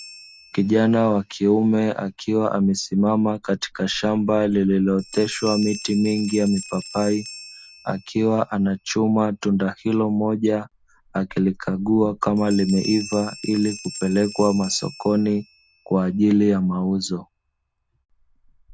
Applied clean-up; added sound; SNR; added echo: none; Bell; 19 dB; none.